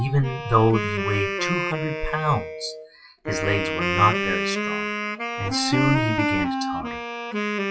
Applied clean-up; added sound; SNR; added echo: classical method WPE with log-MMSE.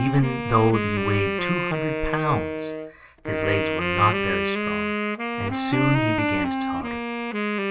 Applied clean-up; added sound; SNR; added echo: none; Wind instrument, woodwind instrument; 0 dB; reverberation time 0.2 s.